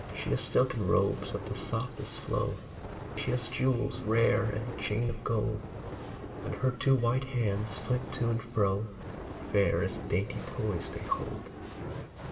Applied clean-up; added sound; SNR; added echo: none; Fire; 10 dB; reverberation time 1.8 s.